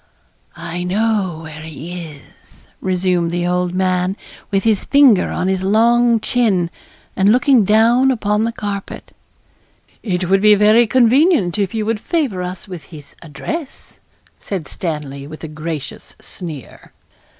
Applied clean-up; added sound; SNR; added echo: none; none; none; none.